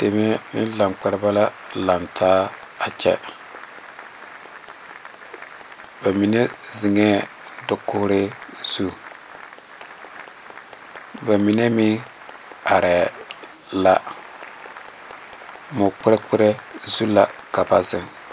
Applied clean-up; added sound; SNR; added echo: none; Applause / Cheering; 18 dB; none.